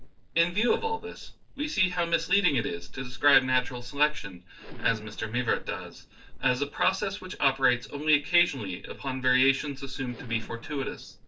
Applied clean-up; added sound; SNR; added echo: neural separator model SepFormer DNS4.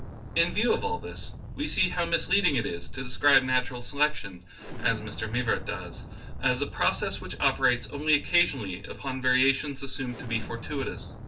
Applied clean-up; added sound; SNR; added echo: none; Explosion; 12 dB; reverberation time 0.2 s.